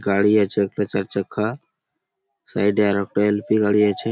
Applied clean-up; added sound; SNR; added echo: none; none; none; none.